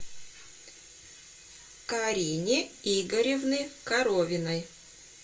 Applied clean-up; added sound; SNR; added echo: none; none; none; reverberation time 0.2 s.